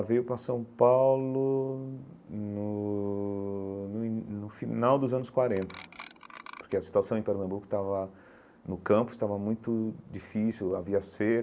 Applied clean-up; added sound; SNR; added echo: none; Clock; 17 dB; none.